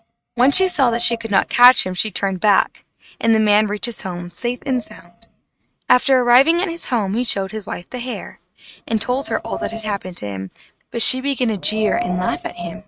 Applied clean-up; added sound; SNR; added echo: neural mask model RNNoise.